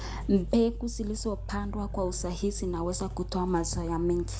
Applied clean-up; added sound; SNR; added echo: none; Growling; 7 dB; none.